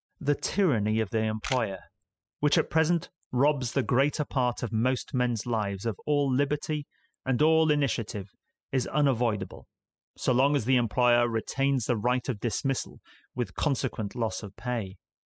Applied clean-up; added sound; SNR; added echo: classical method spectral subtraction.